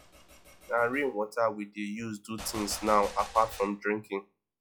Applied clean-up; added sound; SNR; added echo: classical method log-MMSE.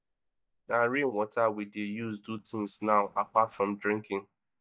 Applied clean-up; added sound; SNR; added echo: neural mask model DeepFilterNet 3.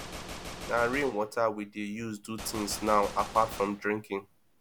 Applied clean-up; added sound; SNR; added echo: none; Gunshot, gunfire; 12 dB; none.